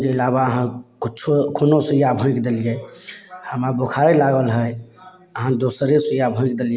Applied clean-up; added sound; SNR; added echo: none; none; none; none.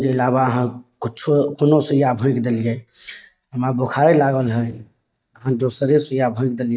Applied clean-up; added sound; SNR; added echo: neural mask model DeepFilterNet 3.